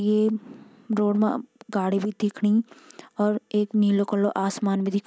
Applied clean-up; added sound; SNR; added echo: none; none; none; none.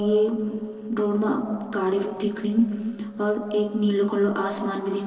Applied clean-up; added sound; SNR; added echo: neural separator model SepFormer DNS4.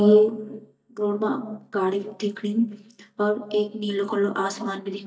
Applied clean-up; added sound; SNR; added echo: neural mask model DeepFilterNet 3.